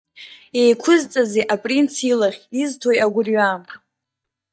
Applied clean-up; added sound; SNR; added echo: neural mask model DeepFilterNet 3.